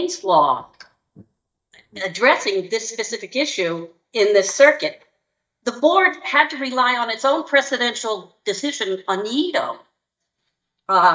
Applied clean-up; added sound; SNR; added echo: neural mask model DeepFilterNet 3.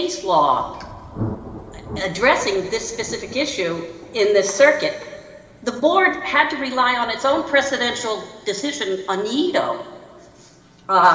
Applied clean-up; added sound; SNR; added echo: none; Thunder; 18 dB; reverberation time 2.0 s.